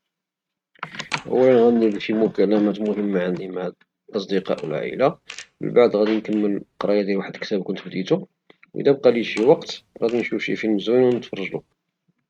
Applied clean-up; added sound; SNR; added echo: neural mask model RNNoise.